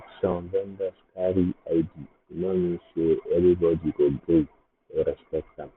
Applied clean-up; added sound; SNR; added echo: none; none; none; none.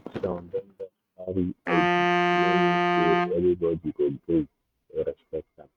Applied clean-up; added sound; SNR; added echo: neural mask model RNNoise.